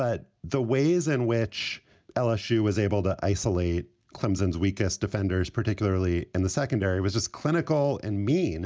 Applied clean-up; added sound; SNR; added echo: none; none; none; none.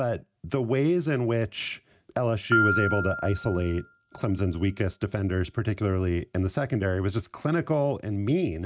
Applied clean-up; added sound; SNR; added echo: neural mask model RNNoise.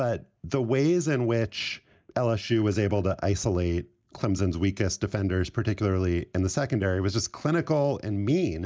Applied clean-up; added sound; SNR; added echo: neural mask model Resemble Enhance denoiser.